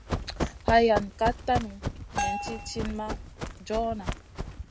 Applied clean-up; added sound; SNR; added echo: none; Bell + Run; 3 dB; none.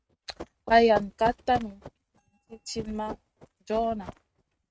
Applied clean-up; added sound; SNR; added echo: neural mask model RNNoise.